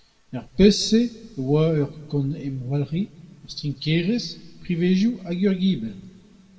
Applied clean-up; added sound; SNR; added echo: none; none; none; reverberation time 1.4 s.